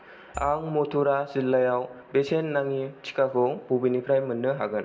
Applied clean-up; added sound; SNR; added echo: none; Marimba, xylophone / Wood; 16 dB; reverberation time 0.8 s.